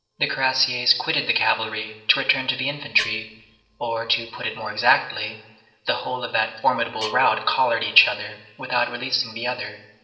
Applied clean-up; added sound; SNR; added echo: neural separator model SepFormer DNS4.